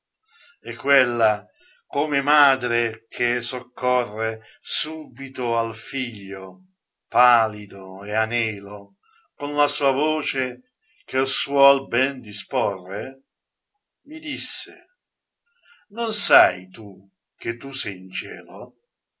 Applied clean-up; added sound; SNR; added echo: none; none; none; none.